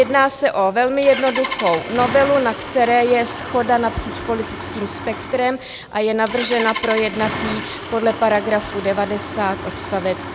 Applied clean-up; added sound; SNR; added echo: none; Engine starting; 9 dB; none.